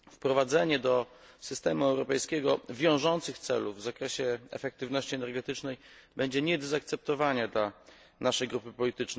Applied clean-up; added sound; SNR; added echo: none; none; none; none.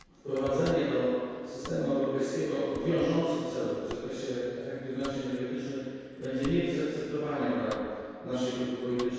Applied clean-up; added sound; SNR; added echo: none; Domestic sounds, home sounds; 19 dB; reverberation time 2.0 s.